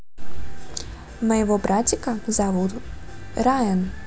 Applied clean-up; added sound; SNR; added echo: none; none; none; none.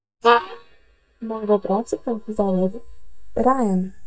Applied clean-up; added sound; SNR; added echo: neural mask model DeepFilterNet 3.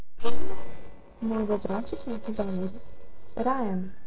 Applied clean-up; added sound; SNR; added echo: neural separator model SepFormer DNS4.